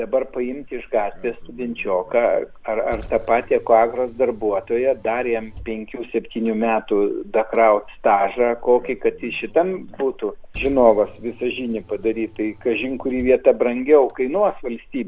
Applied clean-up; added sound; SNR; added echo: none; Car; 18 dB; none.